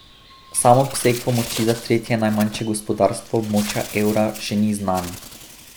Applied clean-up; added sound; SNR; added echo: none; Bird; 15 dB; none.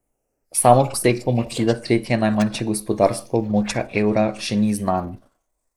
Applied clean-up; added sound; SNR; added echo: neural mask model Resemble Enhance denoiser.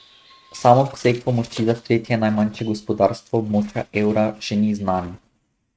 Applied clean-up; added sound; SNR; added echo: neural mask model RNNoise.